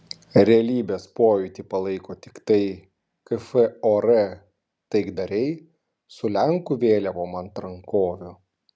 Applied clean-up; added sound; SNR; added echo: none; none; none; none.